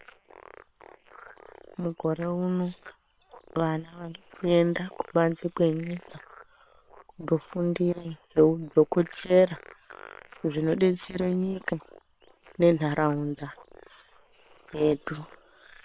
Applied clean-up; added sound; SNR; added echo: neural separator model SepFormer WHAM!.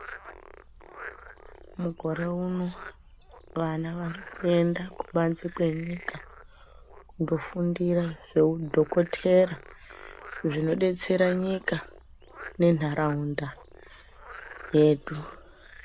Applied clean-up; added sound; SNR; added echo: none; Frog; 18 dB; none.